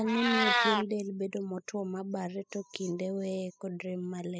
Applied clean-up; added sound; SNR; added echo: classical method spectral subtraction.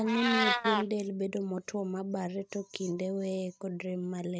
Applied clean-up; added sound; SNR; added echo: neural mask model RNNoise.